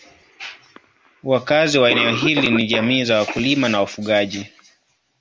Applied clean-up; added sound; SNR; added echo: none; Cough; 11 dB; none.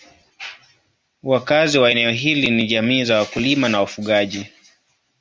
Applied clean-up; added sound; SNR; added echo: none; none; none; none.